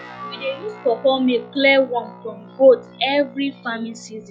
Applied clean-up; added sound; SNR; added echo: classical method log-MMSE.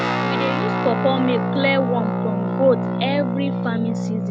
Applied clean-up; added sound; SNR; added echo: none; Guitar; -1 dB; none.